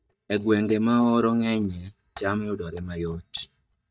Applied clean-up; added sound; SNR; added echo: neural mask model DeepFilterNet 3.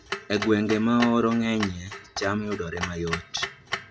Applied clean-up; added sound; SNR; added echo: none; Clock; 10 dB; none.